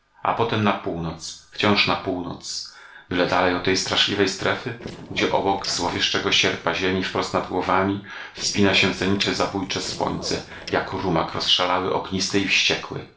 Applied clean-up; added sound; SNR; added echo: neural separator model SepFormer DNS4.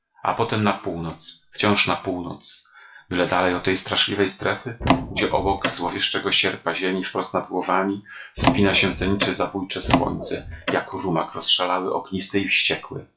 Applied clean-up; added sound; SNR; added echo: classical method WPE with log-MMSE.